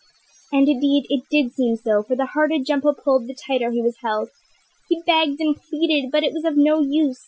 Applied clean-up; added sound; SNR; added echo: classical method Wiener filter.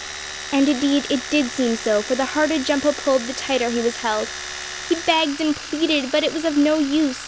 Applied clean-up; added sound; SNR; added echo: none; Domestic sounds, home sounds; 11 dB; none.